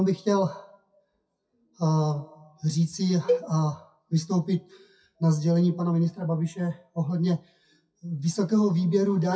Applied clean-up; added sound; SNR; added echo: classical method WPE with log-MMSE.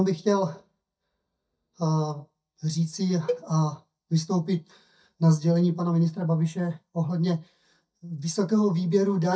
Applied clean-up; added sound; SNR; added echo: neural mask model DeepFilterNet 3.